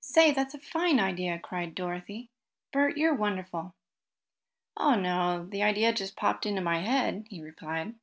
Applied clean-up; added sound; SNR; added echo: none; none; none; none.